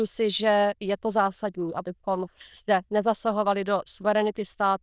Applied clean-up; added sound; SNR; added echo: neural diffusion model UNIVERSE++.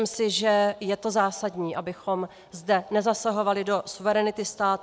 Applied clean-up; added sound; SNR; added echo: none; none; none; none.